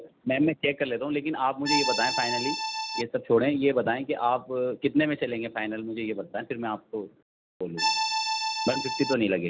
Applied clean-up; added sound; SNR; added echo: none; Accordion; 0 dB; none.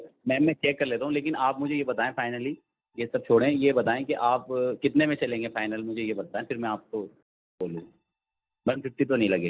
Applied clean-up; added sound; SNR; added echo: neural mask model DeepFilterNet 3.